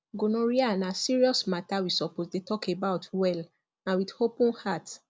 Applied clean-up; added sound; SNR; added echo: none; none; none; none.